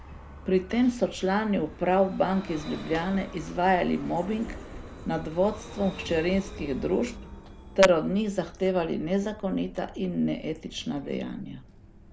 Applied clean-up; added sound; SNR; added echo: none; Vehicle; 15 dB; none.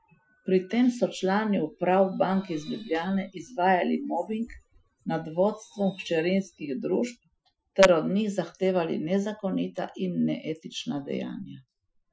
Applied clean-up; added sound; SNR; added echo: classical method Wiener filter.